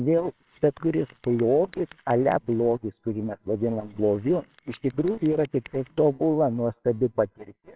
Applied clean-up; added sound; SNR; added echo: neural separator model SepFormer WHAMR!.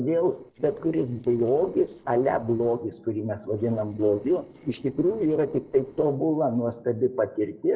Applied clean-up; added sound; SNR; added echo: neural separator model SepFormer DNS4.